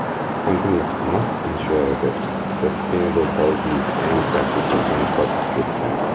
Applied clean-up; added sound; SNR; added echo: none; Traffic noise, roadway noise; -1 dB; none.